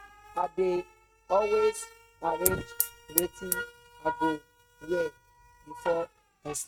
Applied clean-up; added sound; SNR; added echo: neural mask model RNNoise.